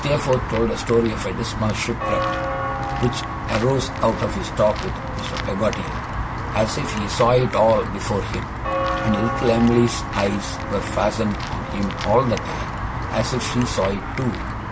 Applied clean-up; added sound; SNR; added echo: none; Walk, footsteps / Bell; 4 dB; none.